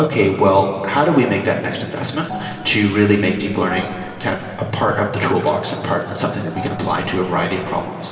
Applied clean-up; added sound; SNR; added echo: none; Gong; 15 dB; reverberation time 2.5 s.